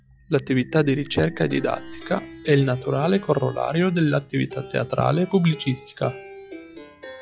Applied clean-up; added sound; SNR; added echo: classical method log-MMSE.